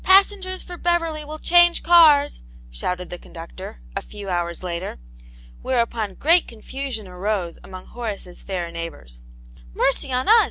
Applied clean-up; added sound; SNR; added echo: none; none; none; none.